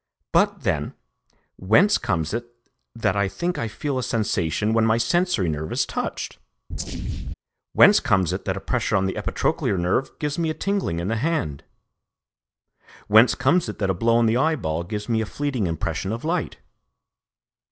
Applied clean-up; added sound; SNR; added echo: neural separator model SepFormer DNS4.